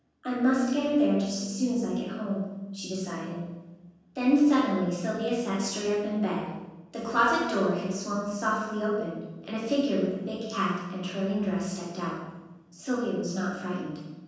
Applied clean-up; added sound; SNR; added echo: none; none; none; reverberation time 1.3 s.